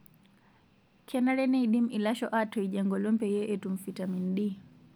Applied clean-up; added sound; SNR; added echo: none; none; none; none.